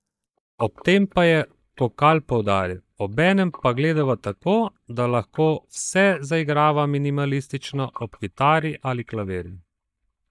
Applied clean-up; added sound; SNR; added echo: neural mask model DeepFilterNet 3.